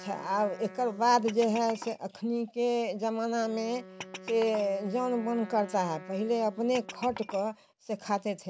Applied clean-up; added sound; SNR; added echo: none; Glass + Wind instrument, woodwind instrument; 17 dB; none.